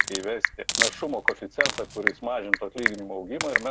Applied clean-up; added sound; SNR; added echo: none; Hiss + Telephone / Typing; -4 dB; none.